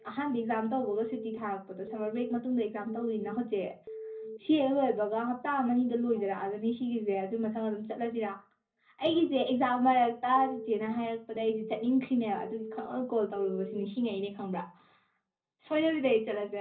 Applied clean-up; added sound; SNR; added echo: none; Telephone; 12 dB; reverberation time 0.5 s.